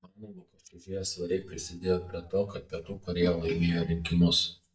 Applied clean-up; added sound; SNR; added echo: neural mask model DeepFilterNet 3.